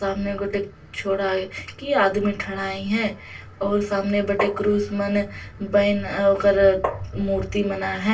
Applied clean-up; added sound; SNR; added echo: none; Tap; 7 dB; reverberation time 0.2 s.